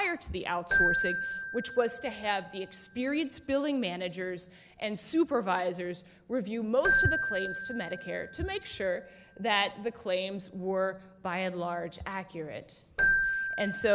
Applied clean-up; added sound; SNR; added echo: none; Keyboard (musical); 3 dB; none.